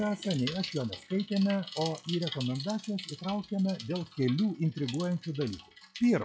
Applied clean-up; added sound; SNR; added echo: classical method log-MMSE.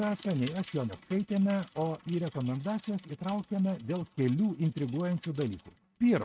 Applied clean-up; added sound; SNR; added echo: neural mask model RNNoise.